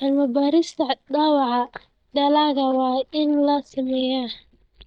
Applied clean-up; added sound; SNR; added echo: neural mask model DeepFilterNet 3.